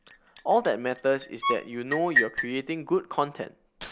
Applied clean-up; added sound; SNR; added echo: none; Bowed string instrument + Liquid; 4 dB; none.